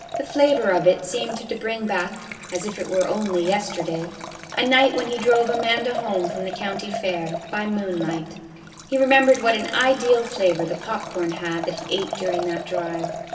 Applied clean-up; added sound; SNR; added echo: none; Liquid; 11 dB; reverberation time 2.0 s.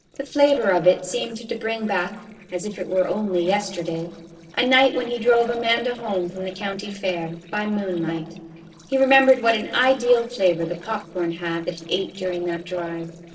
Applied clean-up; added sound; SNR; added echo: neural separator model SepFormer DNS4.